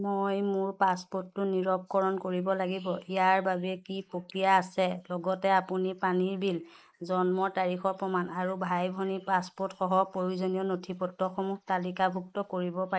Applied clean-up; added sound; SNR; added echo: neural mask model Resemble Enhance denoiser.